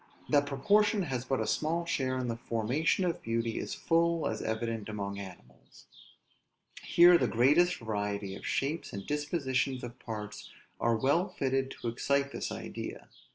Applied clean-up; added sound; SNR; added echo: none; none; none; none.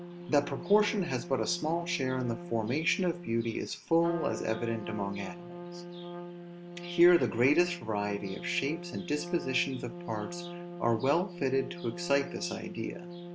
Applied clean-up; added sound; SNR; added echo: none; Trumpet; 11 dB; none.